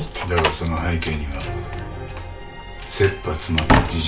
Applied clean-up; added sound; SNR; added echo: none; Slam; 1 dB; reverberation time 0.2 s.